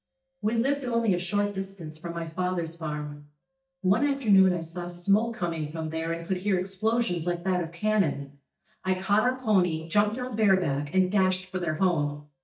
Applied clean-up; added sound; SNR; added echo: neural mask model DeepFilterNet 3.